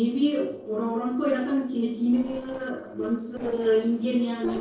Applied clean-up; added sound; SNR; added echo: neural separator model SepFormer DNS4.